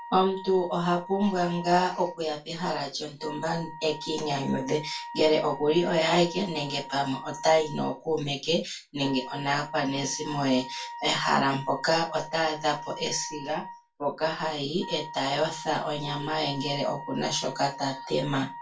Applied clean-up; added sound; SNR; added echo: none; Wind instrument, woodwind instrument; 14 dB; reverberation time 0.2 s.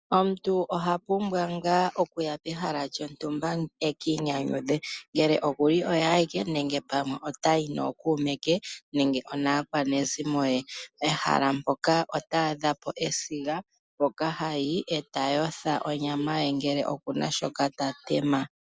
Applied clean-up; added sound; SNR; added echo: none; none; none; none.